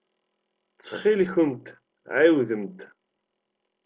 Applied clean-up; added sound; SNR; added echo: none; none; none; none.